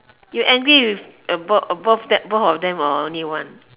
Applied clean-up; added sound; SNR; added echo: none; none; none; none.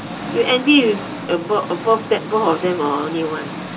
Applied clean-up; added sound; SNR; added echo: none; Engine; 10 dB; reverberation time 0.2 s.